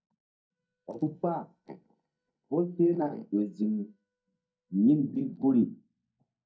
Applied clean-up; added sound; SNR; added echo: neural mask model DeepFilterNet 3.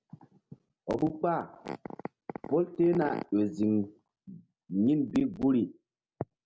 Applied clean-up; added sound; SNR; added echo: none; none; none; none.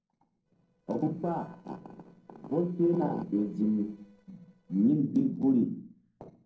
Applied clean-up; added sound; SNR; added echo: neural separator model SepFormer DNS4.